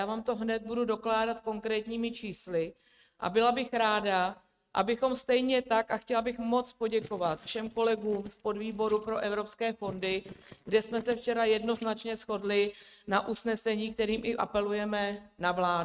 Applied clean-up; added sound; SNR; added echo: neural mask model RNNoise.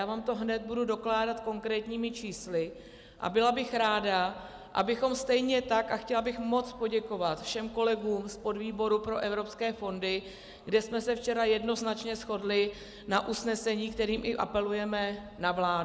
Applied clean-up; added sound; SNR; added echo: none; none; none; none.